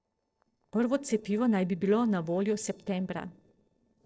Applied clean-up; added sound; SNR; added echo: neural separator model SepFormer DNS4.